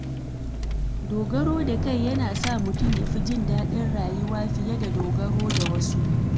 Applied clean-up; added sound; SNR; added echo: none; Engine / Car; -4 dB; none.